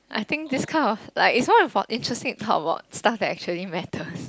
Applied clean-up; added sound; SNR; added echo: none; none; none; none.